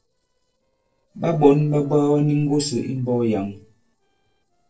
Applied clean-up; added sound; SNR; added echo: neural separator model SepFormer DNS4.